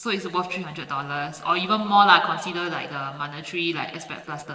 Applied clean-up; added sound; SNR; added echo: neural separator model SepFormer DNS4.